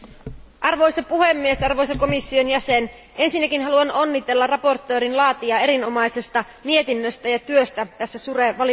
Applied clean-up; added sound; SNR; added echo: none; none; none; none.